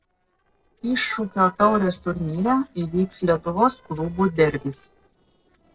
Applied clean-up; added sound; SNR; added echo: neural separator model SepFormer DNS4.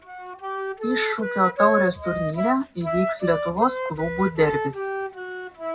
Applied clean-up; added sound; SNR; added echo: none; Wind instrument, woodwind instrument; 3 dB; reverberation time 0.4 s.